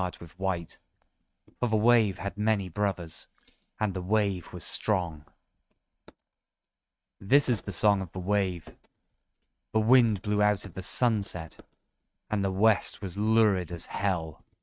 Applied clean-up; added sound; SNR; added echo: neural mask model RNNoise.